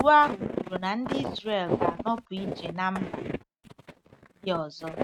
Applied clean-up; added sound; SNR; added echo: neural mask model RNNoise.